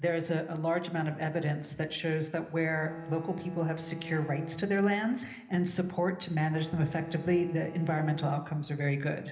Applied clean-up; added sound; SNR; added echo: none; Bowed string instrument; 11 dB; reverberation time 0.8 s.